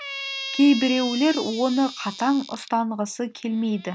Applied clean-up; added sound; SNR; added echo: none; Squeak; 12 dB; none.